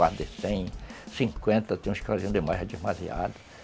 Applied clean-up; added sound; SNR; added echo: none; Drum / Drum kit; 13 dB; none.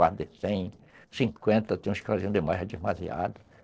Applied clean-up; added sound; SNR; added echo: neural separator model SepFormer DNS4.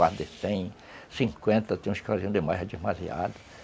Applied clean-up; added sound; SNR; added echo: none; none; none; none.